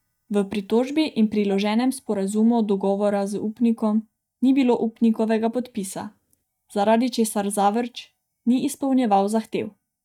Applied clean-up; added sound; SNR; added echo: neural mask model DeepFilterNet 3.